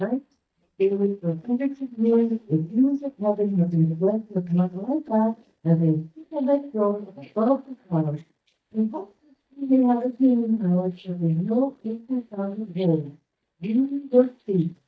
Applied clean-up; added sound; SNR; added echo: neural mask model DeepFilterNet 3.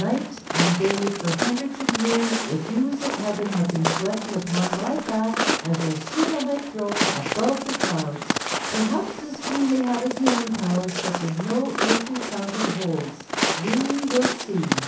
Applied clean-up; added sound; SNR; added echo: none; Walk, footsteps; 2 dB; reverberation time 0.6 s.